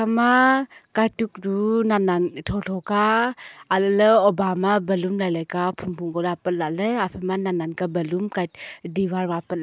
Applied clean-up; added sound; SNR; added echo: none; none; none; none.